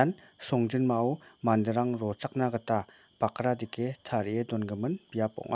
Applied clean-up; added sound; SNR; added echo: none; none; none; none.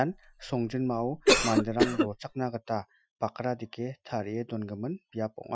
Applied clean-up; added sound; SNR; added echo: classical method Wiener filter.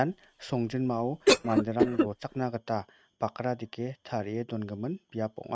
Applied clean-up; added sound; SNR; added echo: neural mask model RNNoise.